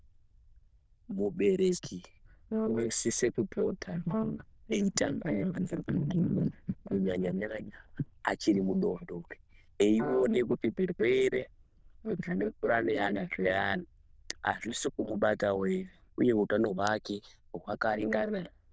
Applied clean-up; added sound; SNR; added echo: neural diffusion model UNIVERSE++.